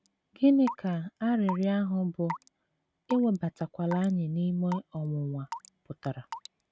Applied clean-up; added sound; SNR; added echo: none; Raindrop / Drip / Water tap, faucet; 15 dB; none.